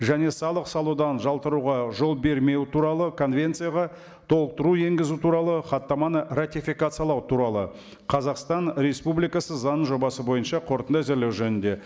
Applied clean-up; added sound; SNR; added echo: none; none; none; none.